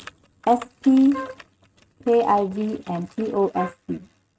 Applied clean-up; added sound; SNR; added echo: neural mask model RNNoise.